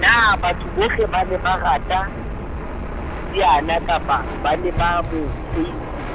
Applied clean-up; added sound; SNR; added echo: none; Knock + Fixed-wing aircraft, airplane; 6 dB; none.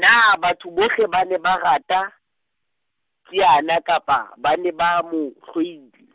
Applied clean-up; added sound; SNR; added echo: none; none; none; none.